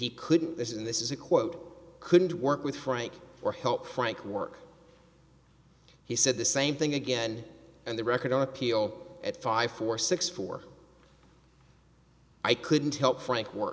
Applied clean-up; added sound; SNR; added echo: none; none; none; none.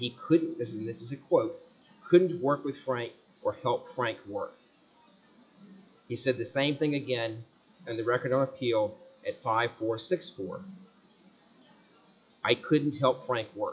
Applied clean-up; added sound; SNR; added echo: classical method log-MMSE.